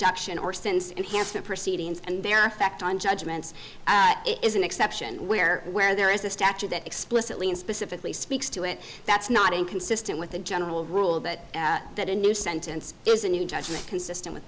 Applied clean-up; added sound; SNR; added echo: none; Fireworks + Writing; 18 dB; none.